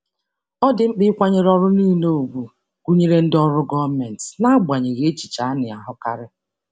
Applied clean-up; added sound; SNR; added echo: none; none; none; none.